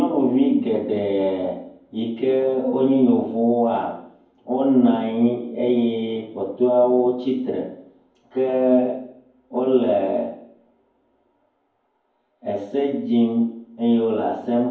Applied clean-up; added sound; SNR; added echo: none; none; none; reverberation time 0.9 s.